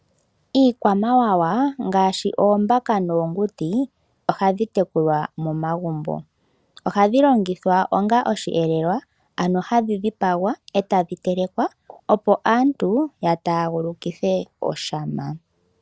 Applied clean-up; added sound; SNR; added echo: none; none; none; none.